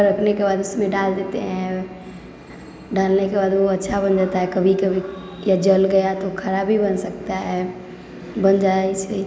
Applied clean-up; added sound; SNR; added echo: none; none; none; none.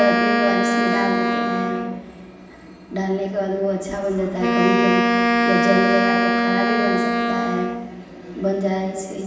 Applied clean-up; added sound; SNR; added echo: none; Wind instrument, woodwind instrument; -2 dB; reverberation time 2.4 s.